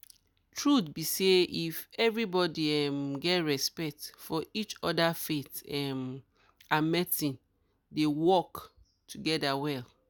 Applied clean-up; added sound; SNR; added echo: none; none; none; none.